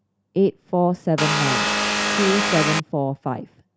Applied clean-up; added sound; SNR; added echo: none; Vehicle; -2 dB; none.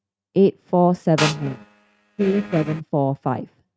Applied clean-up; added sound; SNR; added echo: neural mask model RNNoise.